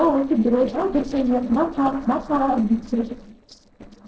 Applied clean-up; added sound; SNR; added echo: neural separator model SepFormer DNS4.